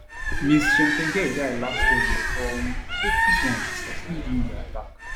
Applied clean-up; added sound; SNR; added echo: none; Bird; -3 dB; none.